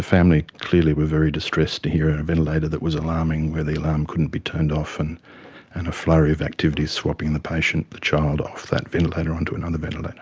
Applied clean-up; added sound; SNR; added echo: none; none; none; none.